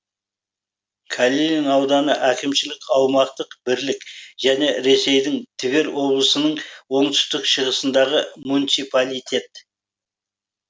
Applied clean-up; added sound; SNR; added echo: none; none; none; none.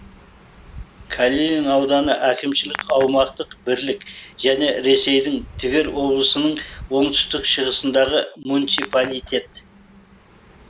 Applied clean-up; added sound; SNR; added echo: none; Hands; 18 dB; none.